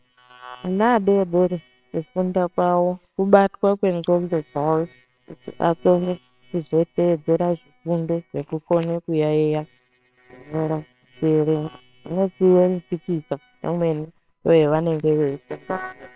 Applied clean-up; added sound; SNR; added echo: neural separator model SepFormer WHAMR!.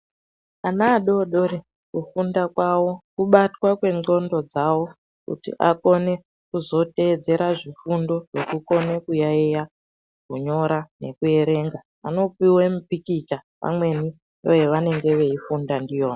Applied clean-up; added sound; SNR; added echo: none; none; none; none.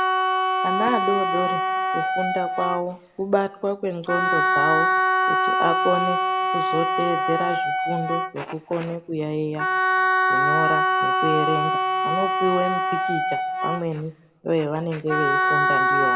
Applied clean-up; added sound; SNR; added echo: none; Wind instrument, woodwind instrument; -5 dB; reverberation time 1.6 s.